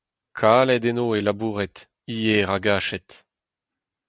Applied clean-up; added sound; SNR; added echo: none; none; none; none.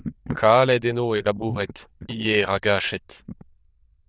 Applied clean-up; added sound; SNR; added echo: neural diffusion model UNIVERSE++.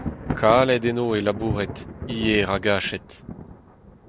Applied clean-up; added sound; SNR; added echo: none; Thunder; 9 dB; none.